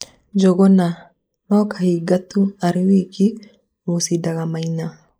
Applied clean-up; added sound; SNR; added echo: neural mask model Resemble Enhance denoiser.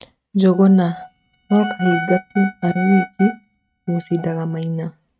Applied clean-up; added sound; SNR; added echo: neural mask model RNNoise.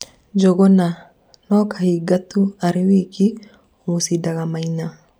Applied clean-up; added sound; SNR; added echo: none; none; none; none.